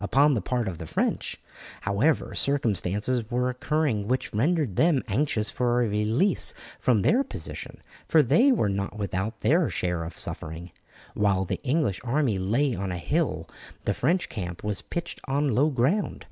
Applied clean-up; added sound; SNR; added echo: none; none; none; none.